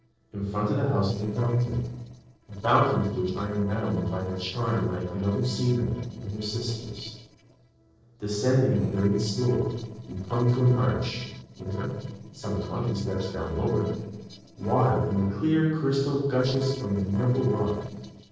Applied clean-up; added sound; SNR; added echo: neural separator model SepFormer DNS4.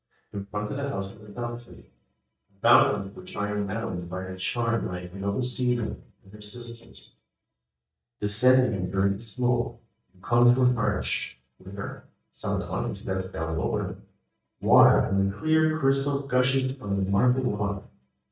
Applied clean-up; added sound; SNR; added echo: neural mask model DeepFilterNet 3.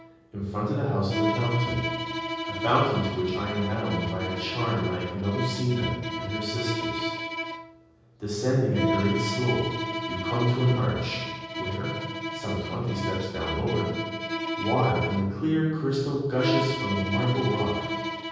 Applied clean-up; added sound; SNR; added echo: none; Bowed string instrument; 5 dB; reverberation time 1.3 s.